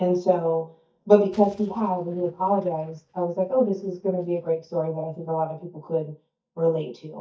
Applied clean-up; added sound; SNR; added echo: neural mask model DeepFilterNet 3.